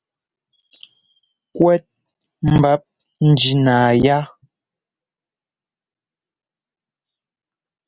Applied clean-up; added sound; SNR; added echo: none; none; none; none.